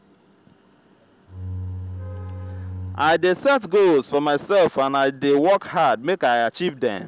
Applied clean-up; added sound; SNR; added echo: none; Bowed string instrument; 11 dB; none.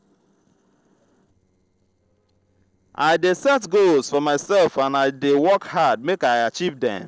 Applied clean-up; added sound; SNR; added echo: neural separator model SepFormer DNS4.